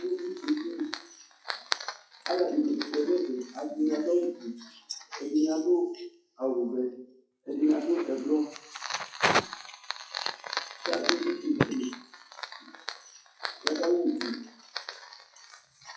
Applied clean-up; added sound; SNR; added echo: classical method WPE with log-MMSE.